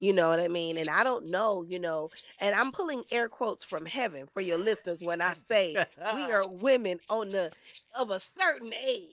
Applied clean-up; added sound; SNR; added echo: neural mask model DeepFilterNet 3.